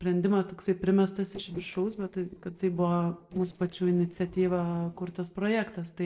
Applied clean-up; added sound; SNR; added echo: neural separator model SepFormer DNS4.